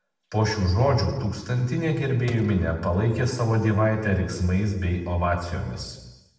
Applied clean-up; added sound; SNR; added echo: none; none; none; reverberation time 1.1 s.